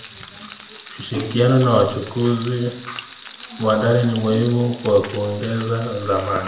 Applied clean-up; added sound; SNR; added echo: none; Frying (food); 18 dB; reverberation time 0.7 s.